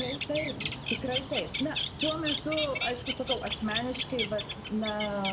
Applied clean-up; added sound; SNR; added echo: none; Bird; 2 dB; none.